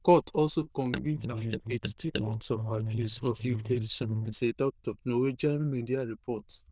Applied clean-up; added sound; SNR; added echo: neural diffusion model UNIVERSE++.